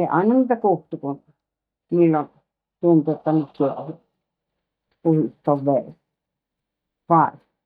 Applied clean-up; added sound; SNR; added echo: neural mask model DeepFilterNet 3.